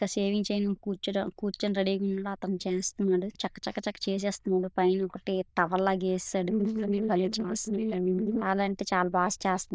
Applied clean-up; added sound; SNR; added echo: neural diffusion model UNIVERSE++.